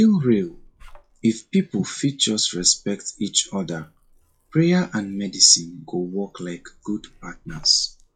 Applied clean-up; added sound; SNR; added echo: classical method log-MMSE.